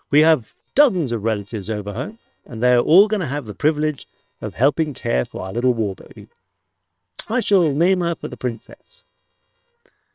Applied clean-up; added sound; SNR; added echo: neural separator model SepFormer WHAM!.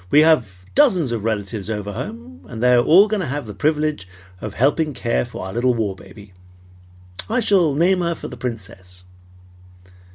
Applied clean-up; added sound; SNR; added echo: none; none; none; none.